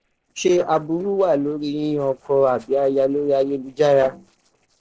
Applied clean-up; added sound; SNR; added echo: neural separator model SepFormer DNS4.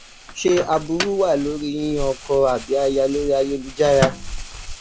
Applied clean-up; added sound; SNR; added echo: none; Microwave oven + Crumpling, crinkling; 10 dB; none.